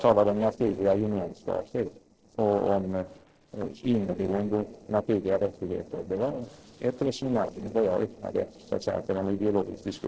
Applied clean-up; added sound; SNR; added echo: neural separator model SepFormer DNS4.